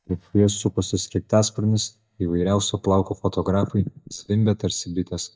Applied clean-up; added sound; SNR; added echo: neural mask model DeepFilterNet 3.